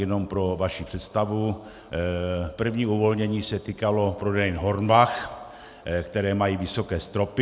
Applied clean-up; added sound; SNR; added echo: none; none; none; none.